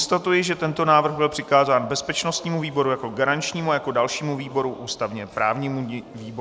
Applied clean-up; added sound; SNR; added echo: none; none; none; none.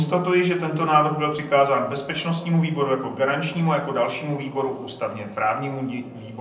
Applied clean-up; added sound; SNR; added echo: none; none; none; reverberation time 0.6 s.